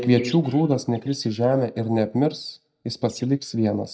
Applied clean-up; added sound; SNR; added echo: neural mask model DeepFilterNet 3.